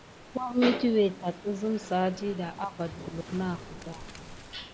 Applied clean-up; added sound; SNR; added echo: none; Crack + Waves, surf; 16 dB; none.